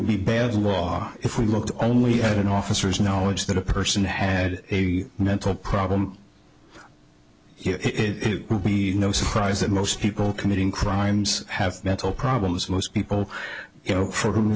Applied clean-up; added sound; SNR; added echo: none; none; none; none.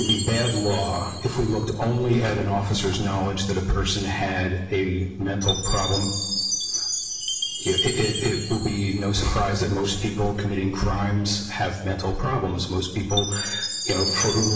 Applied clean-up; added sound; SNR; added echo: none; Chime; 7 dB; reverberation time 1.2 s.